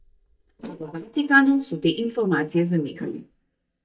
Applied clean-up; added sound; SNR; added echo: neural mask model DeepFilterNet 3.